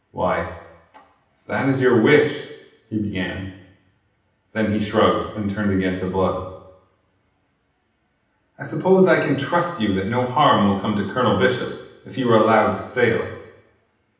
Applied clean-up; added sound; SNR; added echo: none; none; none; reverberation time 0.9 s.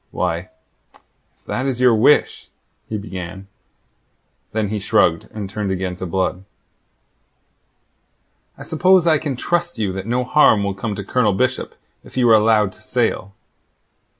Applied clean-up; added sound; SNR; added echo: none; none; none; none.